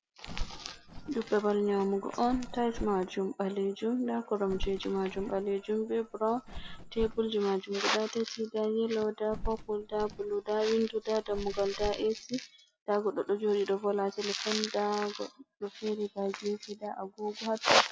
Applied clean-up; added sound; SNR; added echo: none; Bird; 10 dB; none.